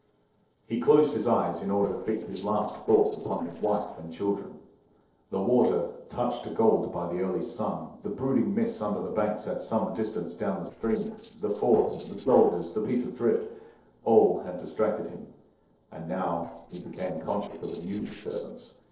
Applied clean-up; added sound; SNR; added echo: neural separator model SepFormer DNS4.